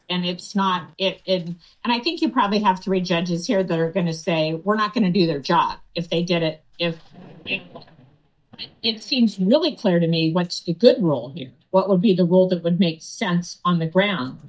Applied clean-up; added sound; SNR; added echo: neural mask model DeepFilterNet 3.